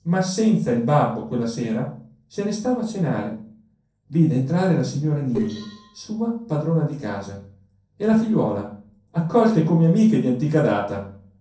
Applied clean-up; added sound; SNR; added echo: neural separator model SepFormer DNS4.